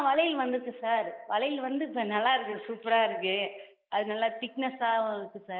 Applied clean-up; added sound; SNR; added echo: neural mask model Resemble Enhance denoiser.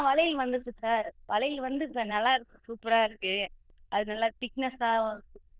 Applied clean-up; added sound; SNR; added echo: neural diffusion model UNIVERSE++.